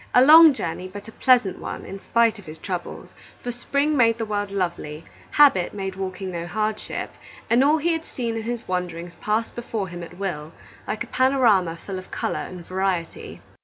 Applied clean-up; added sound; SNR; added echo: none; none; none; none.